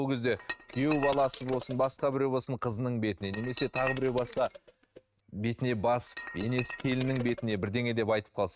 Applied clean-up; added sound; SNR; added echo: neural mask model RNNoise.